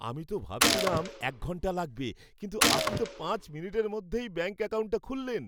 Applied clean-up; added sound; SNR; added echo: none; Gunshot, gunfire; -3 dB; none.